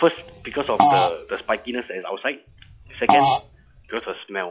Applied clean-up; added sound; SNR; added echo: classical method log-MMSE.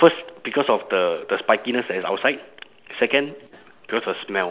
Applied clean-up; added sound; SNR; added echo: none; none; none; none.